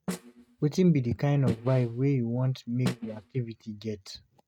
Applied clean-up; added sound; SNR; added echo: neural mask model RNNoise.